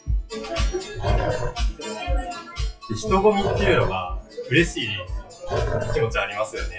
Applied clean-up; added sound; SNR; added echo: classical method WPE with log-MMSE.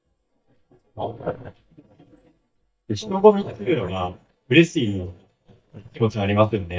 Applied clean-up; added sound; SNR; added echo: neural mask model DeepFilterNet 3.